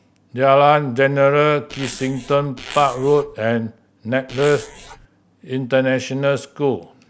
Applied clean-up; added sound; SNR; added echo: none; Zipper (clothing); 17 dB; none.